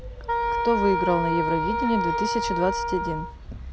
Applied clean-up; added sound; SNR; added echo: none; Wind instrument, woodwind instrument; 0 dB; none.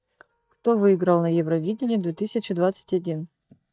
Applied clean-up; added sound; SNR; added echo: neural mask model DeepFilterNet 3.